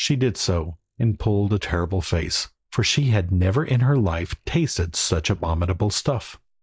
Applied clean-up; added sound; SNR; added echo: neural mask model Resemble Enhance denoiser.